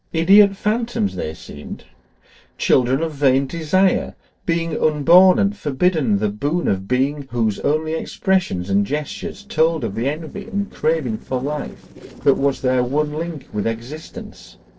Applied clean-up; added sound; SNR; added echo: neural separator model SepFormer DNS4.